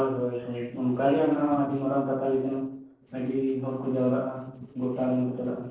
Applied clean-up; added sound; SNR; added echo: neural separator model SepFormer DNS4.